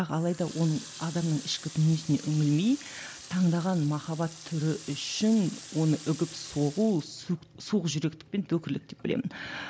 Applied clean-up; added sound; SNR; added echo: none; Water tap, faucet; 18 dB; none.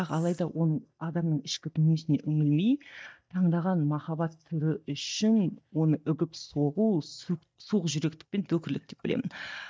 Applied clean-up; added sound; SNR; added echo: neural mask model DeepFilterNet 3.